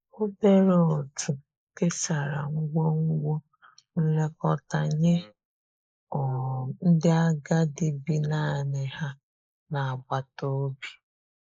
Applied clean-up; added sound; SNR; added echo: neural mask model Resemble Enhance denoiser.